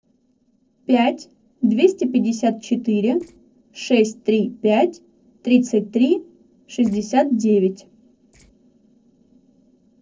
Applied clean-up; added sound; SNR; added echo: neural separator model SepFormer DNS4.